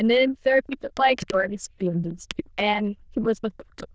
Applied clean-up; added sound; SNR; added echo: neural diffusion model UNIVERSE++.